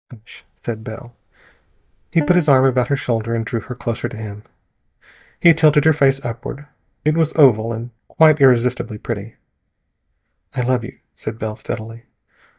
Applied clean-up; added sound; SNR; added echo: neural mask model DeepFilterNet 3.